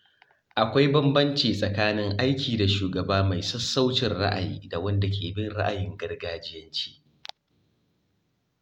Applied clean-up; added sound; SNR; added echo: none; none; none; none.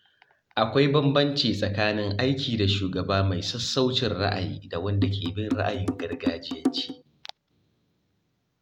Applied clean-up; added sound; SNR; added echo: none; Drum; 4 dB; none.